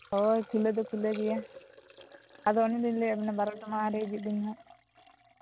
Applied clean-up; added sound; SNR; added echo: none; Liquid; 18 dB; none.